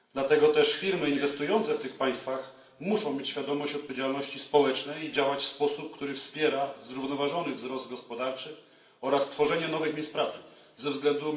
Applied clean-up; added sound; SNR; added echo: none; Gong; 15 dB; reverberation time 0.8 s.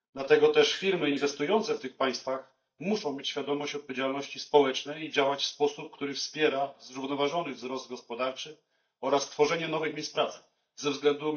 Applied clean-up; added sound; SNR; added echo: neural mask model DeepFilterNet 3.